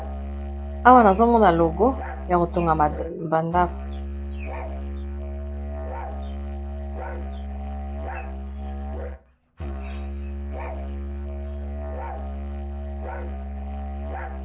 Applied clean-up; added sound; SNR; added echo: none; Musical instrument; 5 dB; none.